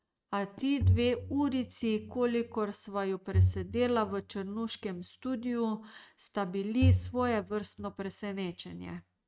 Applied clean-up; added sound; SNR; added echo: neural mask model RNNoise.